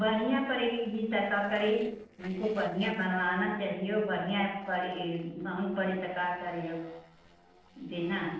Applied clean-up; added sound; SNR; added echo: neural separator model SepFormer DNS4.